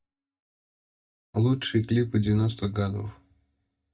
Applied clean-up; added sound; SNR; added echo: neural mask model DeepFilterNet 3.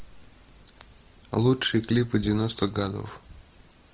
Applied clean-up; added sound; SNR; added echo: none; none; none; none.